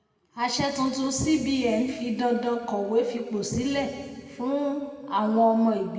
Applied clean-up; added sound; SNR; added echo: none; none; none; reverberation time 2.1 s.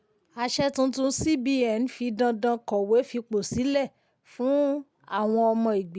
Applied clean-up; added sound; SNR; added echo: none; none; none; none.